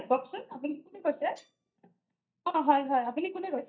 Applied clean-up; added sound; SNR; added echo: neural mask model DeepFilterNet 3.